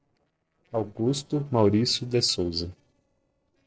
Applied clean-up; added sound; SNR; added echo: neural separator model SepFormer DNS4.